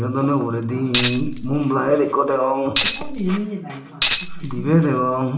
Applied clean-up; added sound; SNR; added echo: none; Tambourine; 3 dB; reverberation time 0.8 s.